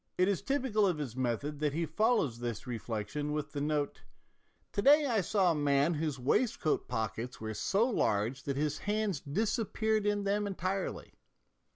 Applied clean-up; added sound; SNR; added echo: none; none; none; none.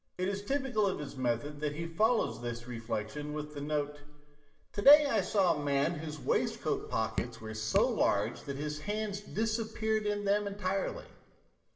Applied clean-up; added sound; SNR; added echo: none; Drip; 9 dB; reverberation time 1.0 s.